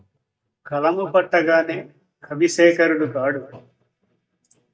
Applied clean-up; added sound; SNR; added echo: neural mask model DeepFilterNet 3.